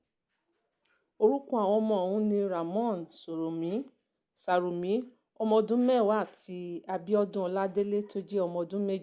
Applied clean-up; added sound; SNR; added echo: none; none; none; none.